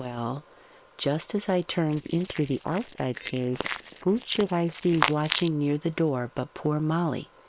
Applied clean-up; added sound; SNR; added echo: neural separator model SepFormer WHAM!.